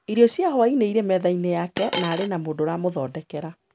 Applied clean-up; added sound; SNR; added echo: none; Coin (dropping); 6 dB; none.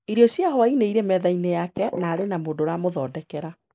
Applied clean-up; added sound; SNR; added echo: neural mask model Resemble Enhance denoiser.